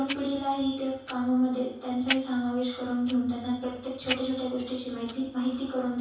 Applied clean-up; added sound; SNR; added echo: none; Tick-tock; 11 dB; reverberation time 0.7 s.